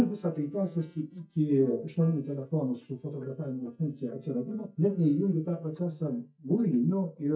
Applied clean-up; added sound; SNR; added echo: neural mask model DeepFilterNet 3.